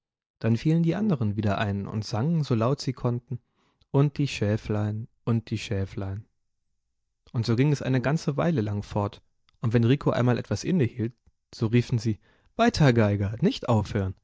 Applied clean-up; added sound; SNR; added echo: neural mask model DeepFilterNet 3.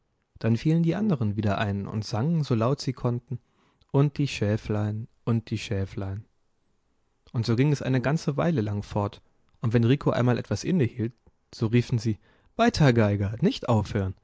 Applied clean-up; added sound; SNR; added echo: neural mask model Resemble Enhance denoiser.